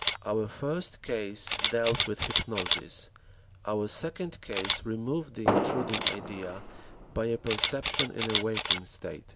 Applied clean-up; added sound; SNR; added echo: none; Camera + Fireworks; -1 dB; none.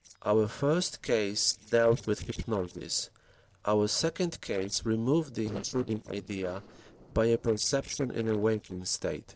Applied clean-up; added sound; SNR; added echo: neural separator model SepFormer DNS4.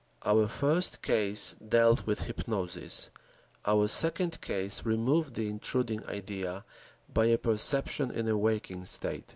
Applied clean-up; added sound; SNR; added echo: none; none; none; none.